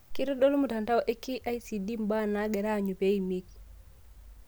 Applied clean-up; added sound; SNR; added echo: none; none; none; none.